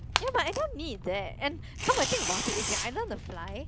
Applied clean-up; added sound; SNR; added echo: none; Tearing; 2 dB; none.